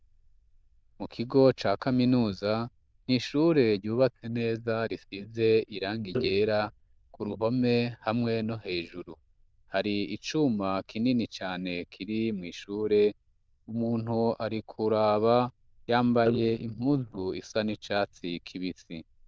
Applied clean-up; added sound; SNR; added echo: neural diffusion model UNIVERSE++.